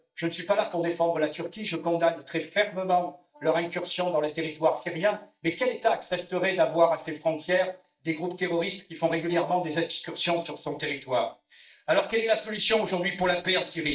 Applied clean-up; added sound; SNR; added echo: neural mask model DeepFilterNet 3.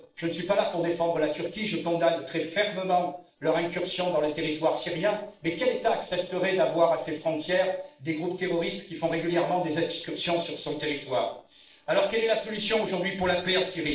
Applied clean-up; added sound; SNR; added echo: neural separator model SepFormer DNS4.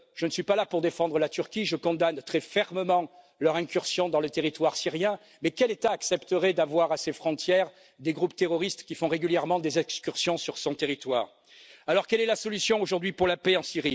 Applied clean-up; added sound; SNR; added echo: none; none; none; none.